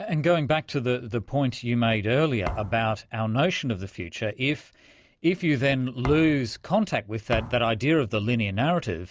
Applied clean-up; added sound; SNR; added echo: none; Thump, thud; 13 dB; none.